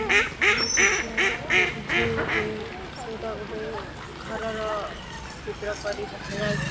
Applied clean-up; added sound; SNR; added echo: none; Fowl; -4 dB; none.